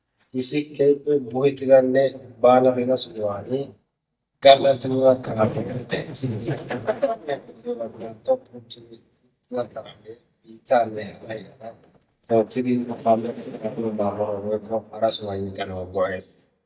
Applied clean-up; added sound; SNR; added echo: neural mask model DeepFilterNet 3.